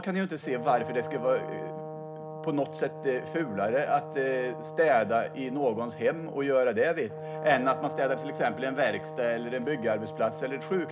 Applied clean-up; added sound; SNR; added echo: none; Brass instrument; 10 dB; reverberation time 0.3 s.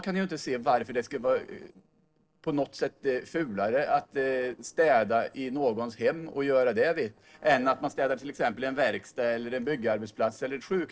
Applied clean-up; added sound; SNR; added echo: neural separator model SepFormer DNS4.